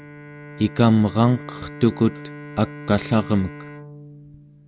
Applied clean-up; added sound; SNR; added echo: none; Bowed string instrument; 15 dB; none.